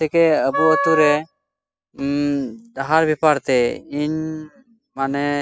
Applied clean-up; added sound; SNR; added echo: classical method spectral subtraction.